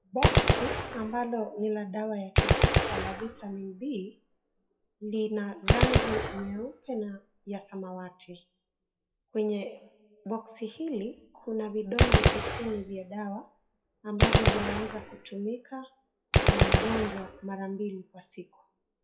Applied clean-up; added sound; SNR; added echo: classical method WPE with log-MMSE.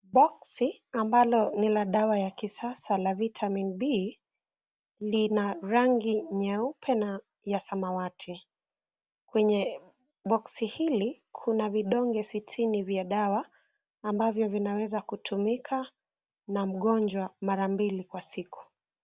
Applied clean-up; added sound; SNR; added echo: none; none; none; none.